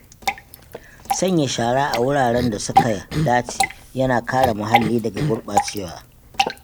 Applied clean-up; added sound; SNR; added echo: none; Cough + Drip / Water; 2 dB; none.